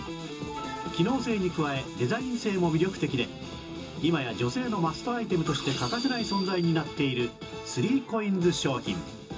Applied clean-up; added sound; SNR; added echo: none; Strum; 20 dB; reverberation time 0.2 s.